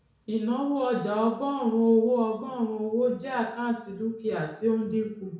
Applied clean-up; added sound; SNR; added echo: none; none; none; reverberation time 0.6 s.